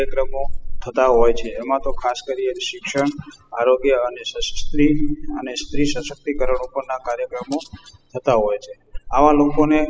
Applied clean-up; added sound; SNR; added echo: classical method spectral subtraction.